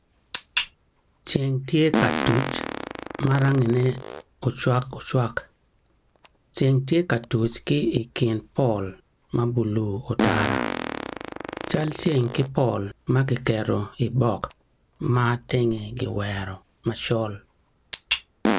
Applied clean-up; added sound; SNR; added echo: none; Fart; 8 dB; none.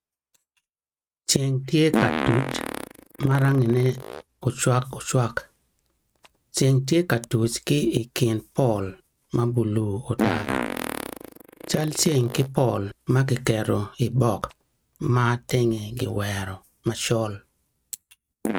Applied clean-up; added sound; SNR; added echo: neural mask model RNNoise.